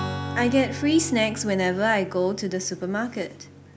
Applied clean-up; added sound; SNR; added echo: none; Strum; 11 dB; none.